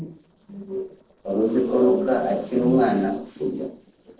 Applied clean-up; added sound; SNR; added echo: neural separator model SepFormer DNS4.